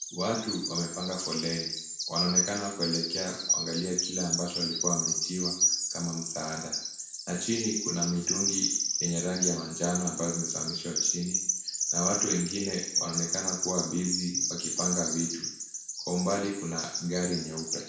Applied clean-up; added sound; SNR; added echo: none; Bird vocalization, bird call, bird song; -1 dB; reverberation time 0.7 s.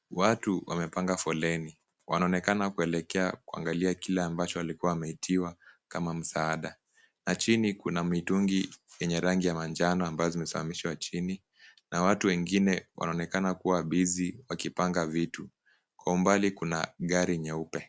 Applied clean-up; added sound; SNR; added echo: none; none; none; none.